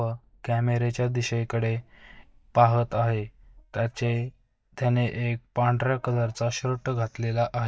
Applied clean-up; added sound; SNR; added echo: neural mask model DeepFilterNet 3.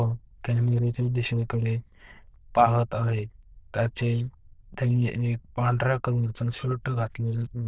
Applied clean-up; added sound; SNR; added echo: neural diffusion model UNIVERSE++.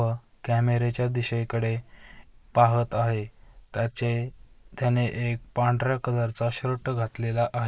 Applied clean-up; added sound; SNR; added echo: neural mask model Resemble Enhance denoiser.